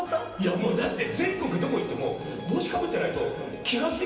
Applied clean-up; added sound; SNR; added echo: none; none; none; reverberation time 2.5 s.